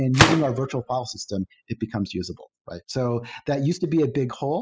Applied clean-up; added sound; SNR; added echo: classical method spectral subtraction.